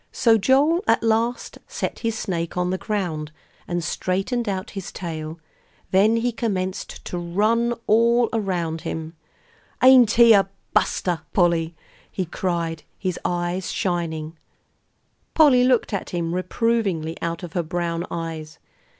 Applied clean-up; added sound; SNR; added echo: none; none; none; none.